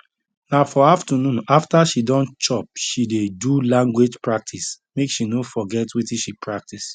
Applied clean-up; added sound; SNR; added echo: none; none; none; none.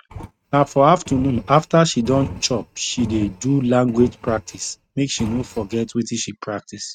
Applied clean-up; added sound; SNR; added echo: neural mask model RNNoise.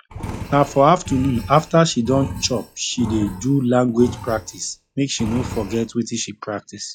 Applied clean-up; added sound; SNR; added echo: classical method log-MMSE.